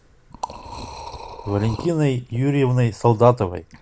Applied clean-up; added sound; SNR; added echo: none; Liquid; 16 dB; none.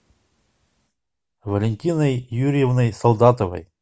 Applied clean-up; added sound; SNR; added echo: none; none; none; none.